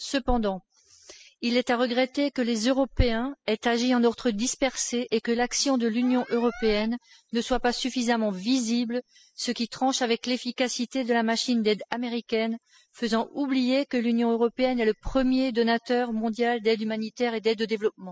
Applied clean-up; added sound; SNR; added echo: classical method spectral subtraction.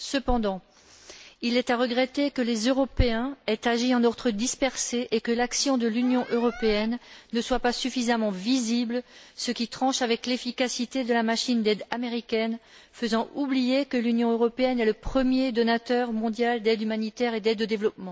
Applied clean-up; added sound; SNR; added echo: none; Alarm; 19 dB; none.